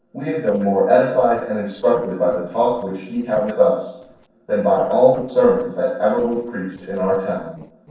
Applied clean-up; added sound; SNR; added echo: neural separator model SepFormer DNS4.